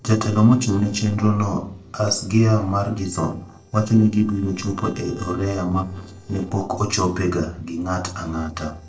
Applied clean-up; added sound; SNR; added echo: neural separator model SepFormer DNS4.